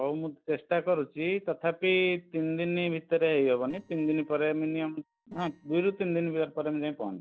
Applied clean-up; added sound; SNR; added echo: neural separator model SepFormer DNS4.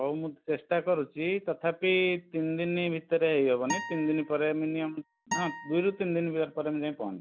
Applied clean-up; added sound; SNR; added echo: none; Acoustic guitar; 11 dB; none.